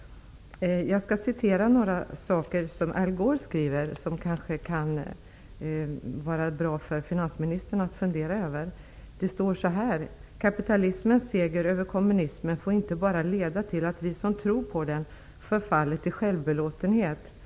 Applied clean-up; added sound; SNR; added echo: none; none; none; none.